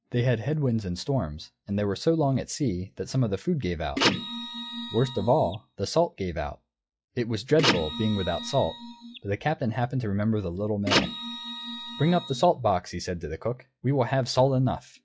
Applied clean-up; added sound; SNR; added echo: classical method log-MMSE.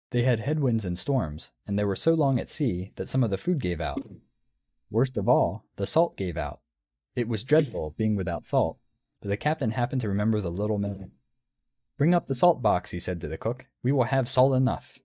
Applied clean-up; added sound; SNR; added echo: neural mask model DeepFilterNet 3.